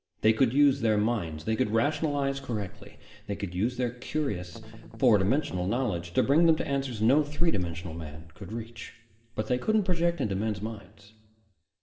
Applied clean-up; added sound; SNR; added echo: none; Strum; 17 dB; reverberation time 1.9 s.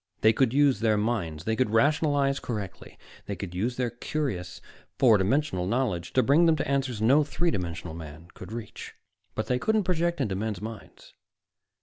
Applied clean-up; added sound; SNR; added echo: none; none; none; none.